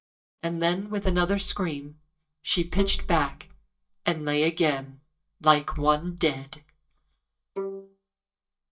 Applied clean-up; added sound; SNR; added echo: neural mask model DeepFilterNet 3.